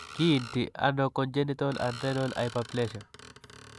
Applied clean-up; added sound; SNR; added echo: none; Screech; 16 dB; none.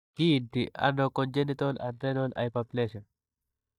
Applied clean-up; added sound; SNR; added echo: neural mask model DeepFilterNet 3.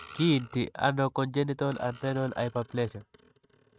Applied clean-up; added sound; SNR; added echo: neural mask model RNNoise.